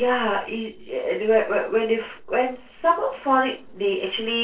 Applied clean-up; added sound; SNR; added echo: neural separator model SepFormer DNS4.